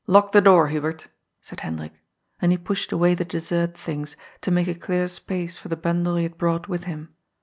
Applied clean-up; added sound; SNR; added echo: none; none; none; none.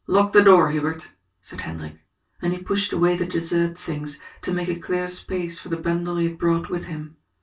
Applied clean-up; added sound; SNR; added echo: none; none; none; reverberation time 0.1 s.